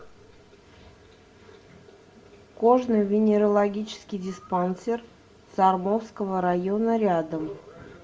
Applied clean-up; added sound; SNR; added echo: none; none; none; reverberation time 0.3 s.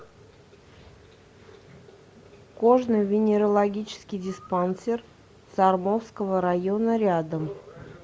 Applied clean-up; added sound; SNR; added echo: none; none; none; none.